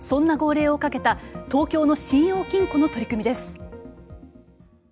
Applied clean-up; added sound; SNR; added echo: none; Bowed string instrument; 20 dB; none.